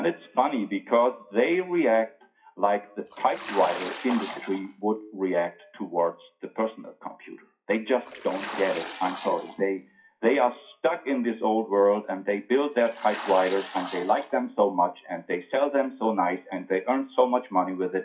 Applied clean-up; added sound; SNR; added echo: classical method WPE with log-MMSE.